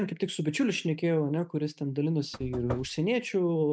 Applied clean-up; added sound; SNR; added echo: neural mask model RNNoise.